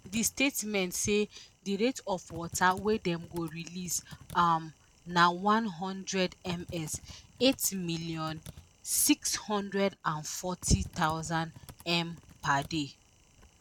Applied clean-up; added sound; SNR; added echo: none; Typing; 20 dB; none.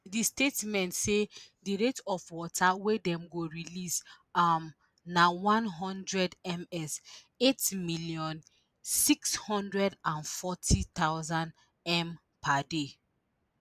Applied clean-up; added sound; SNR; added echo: none; none; none; none.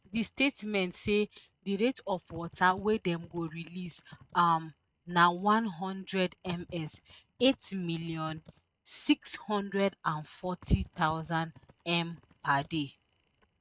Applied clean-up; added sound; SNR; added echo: neural mask model RNNoise.